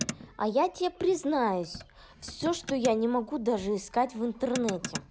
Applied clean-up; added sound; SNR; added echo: none; Motor vehicle (road); 13 dB; none.